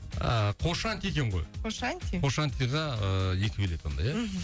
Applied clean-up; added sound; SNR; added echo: none; none; none; none.